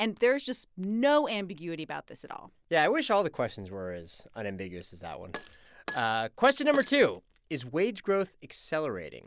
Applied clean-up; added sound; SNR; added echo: none; Glass; 15 dB; none.